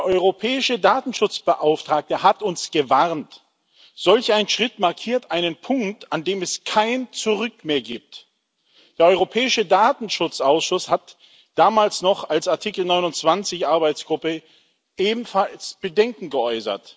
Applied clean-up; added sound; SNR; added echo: none; none; none; none.